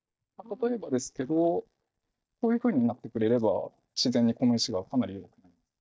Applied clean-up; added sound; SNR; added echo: neural mask model DeepFilterNet 3.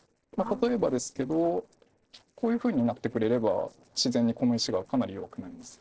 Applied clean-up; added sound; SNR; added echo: neural separator model SepFormer DNS4.